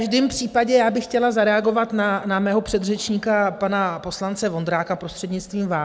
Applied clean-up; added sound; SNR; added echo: none; none; none; none.